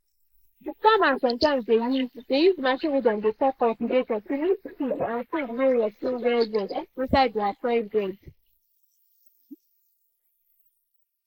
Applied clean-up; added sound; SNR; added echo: neural mask model Resemble Enhance denoiser.